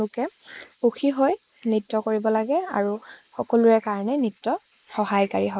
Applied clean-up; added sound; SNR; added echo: neural mask model Resemble Enhance denoiser.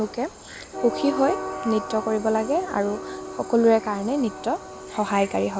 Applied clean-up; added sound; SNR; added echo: none; Train; 10 dB; none.